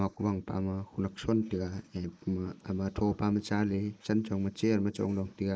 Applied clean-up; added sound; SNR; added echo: neural mask model Resemble Enhance denoiser.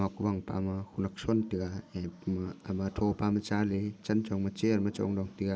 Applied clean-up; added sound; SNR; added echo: none; none; none; none.